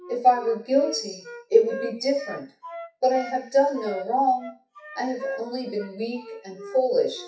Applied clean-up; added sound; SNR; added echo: classical method WPE with log-MMSE.